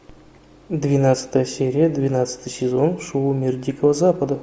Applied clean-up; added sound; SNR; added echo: none; none; none; none.